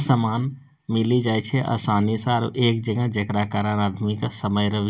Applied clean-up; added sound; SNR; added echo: none; none; none; none.